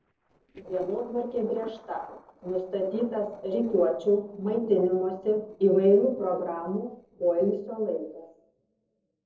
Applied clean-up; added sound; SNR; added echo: neural separator model SepFormer DNS4.